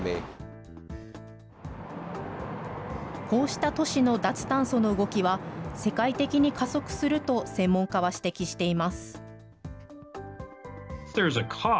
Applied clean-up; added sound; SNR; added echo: none; none; none; none.